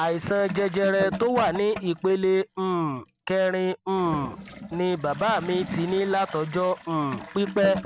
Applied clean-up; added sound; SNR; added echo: none; Toilet flush / Gurgling; 12 dB; none.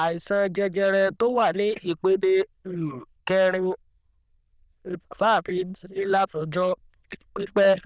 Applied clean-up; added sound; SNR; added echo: neural diffusion model UNIVERSE++.